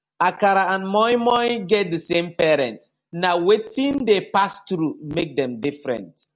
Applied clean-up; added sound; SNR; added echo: none; none; none; none.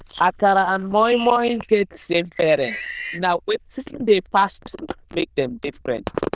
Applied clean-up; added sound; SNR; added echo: neural diffusion model UNIVERSE++.